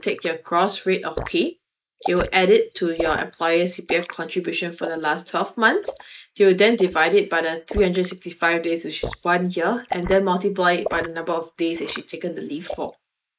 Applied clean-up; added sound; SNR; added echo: neural mask model Resemble Enhance denoiser.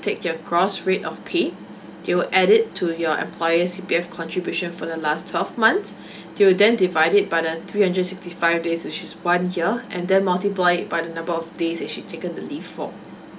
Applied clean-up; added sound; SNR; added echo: none; none; none; none.